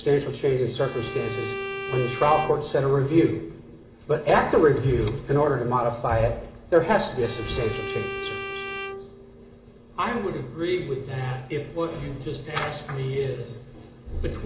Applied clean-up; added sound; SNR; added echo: none; Bowed string instrument; 10 dB; reverberation time 1.6 s.